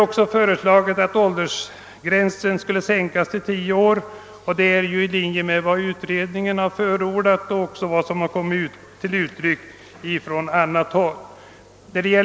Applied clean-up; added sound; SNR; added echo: none; none; none; none.